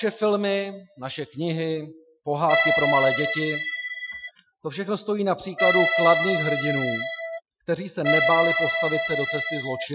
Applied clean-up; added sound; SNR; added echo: classical method Wiener filter.